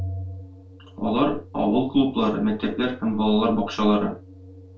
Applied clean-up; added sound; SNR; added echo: none; Organ; 15 dB; reverberation time 0.2 s.